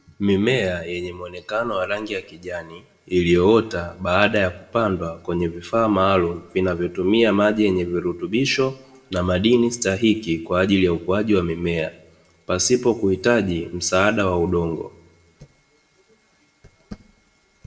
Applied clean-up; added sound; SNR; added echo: none; none; none; reverberation time 0.6 s.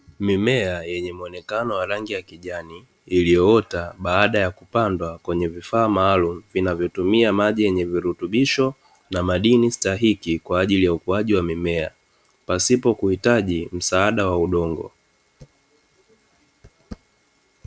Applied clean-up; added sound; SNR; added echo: none; none; none; none.